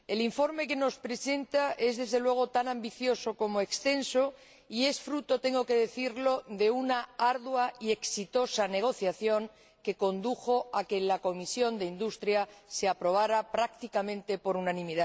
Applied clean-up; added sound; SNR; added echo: none; none; none; none.